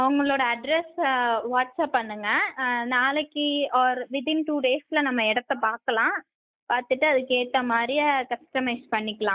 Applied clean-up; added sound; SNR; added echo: neural mask model Resemble Enhance denoiser.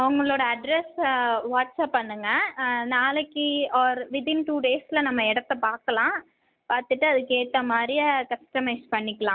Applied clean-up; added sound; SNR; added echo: none; none; none; none.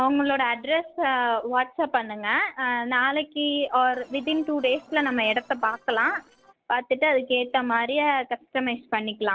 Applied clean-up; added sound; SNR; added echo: neural separator model SepFormer DNS4.